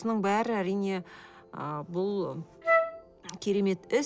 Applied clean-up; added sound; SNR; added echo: none; Wind instrument, woodwind instrument; -2 dB; none.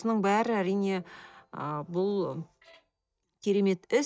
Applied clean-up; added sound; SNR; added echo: neural mask model DeepFilterNet 3.